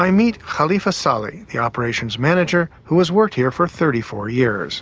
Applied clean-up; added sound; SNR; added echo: none; none; none; none.